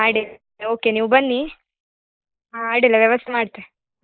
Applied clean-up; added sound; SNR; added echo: neural mask model Resemble Enhance denoiser.